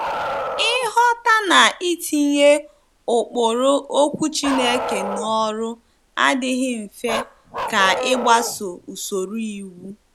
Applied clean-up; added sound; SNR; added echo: none; Bark; 10 dB; none.